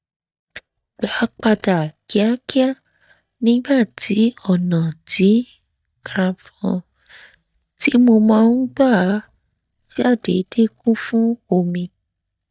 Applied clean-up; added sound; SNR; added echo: neural mask model DeepFilterNet 3.